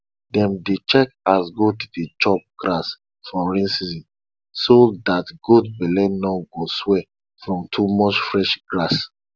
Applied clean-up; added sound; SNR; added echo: none; none; none; none.